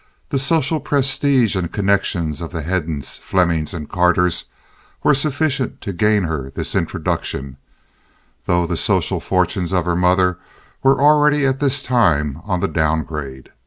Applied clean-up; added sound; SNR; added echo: none; none; none; none.